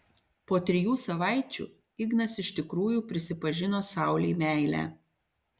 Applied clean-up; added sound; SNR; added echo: none; none; none; none.